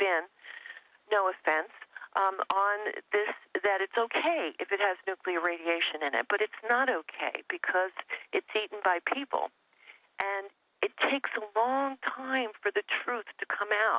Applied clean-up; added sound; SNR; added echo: none; none; none; none.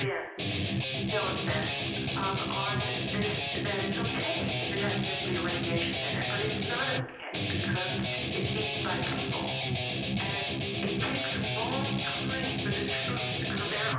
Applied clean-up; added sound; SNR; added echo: none; Guitar; -5 dB; reverberation time 0.9 s.